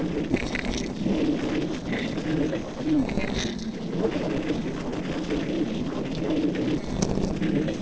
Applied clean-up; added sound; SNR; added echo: neural separator model SepFormer DNS4.